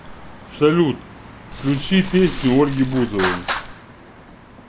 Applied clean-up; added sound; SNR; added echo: none; Traffic noise, roadway noise + Fire; 9 dB; none.